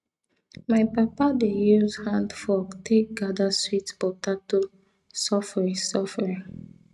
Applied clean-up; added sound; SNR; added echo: neural mask model RNNoise.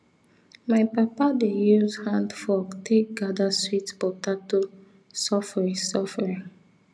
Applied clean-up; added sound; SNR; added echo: none; none; none; none.